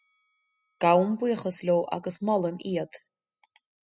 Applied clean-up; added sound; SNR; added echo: classical method spectral subtraction.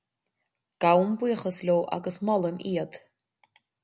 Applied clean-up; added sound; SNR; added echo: none; none; none; none.